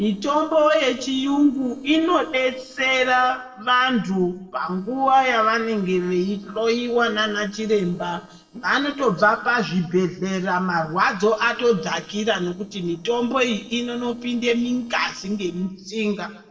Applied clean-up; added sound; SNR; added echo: neural separator model SepFormer DNS4.